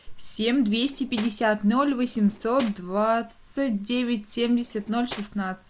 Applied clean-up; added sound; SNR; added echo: none; Cutlery, silverware; 18 dB; none.